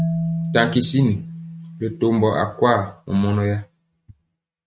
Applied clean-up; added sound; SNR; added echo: neural mask model RNNoise.